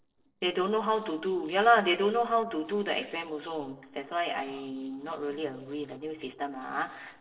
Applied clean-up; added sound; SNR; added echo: neural separator model SepFormer DNS4.